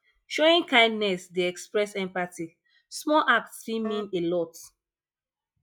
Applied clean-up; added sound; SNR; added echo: classical method log-MMSE.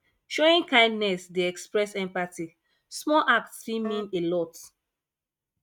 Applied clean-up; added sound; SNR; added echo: neural mask model RNNoise.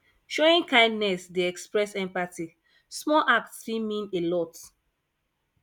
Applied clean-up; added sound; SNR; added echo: none; none; none; none.